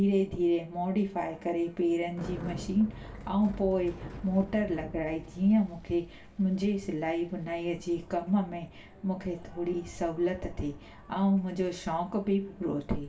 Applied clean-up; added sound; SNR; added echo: none; Bicycle; 17 dB; reverberation time 0.2 s.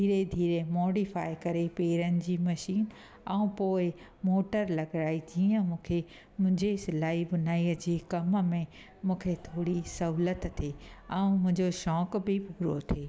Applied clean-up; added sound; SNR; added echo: none; none; none; none.